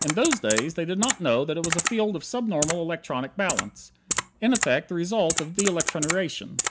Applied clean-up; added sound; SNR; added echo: none; Typing; 4 dB; none.